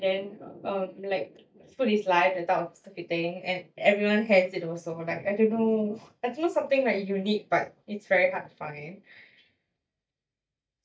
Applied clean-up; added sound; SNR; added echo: neural mask model DeepFilterNet 3.